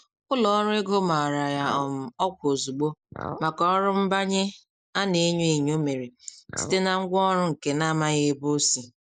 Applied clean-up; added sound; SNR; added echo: neural mask model Resemble Enhance denoiser.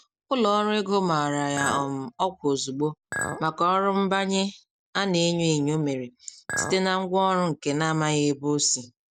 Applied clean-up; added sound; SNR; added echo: none; Chink, clink; 9 dB; none.